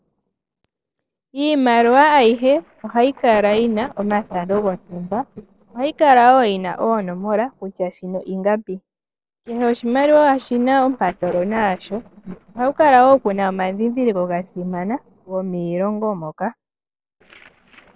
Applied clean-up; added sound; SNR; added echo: neural separator model SepFormer DNS4.